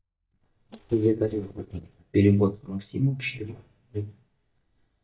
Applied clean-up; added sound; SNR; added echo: neural mask model DeepFilterNet 3.